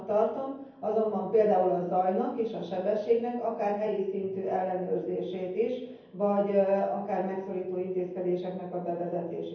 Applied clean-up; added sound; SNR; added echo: none; none; none; reverberation time 0.9 s.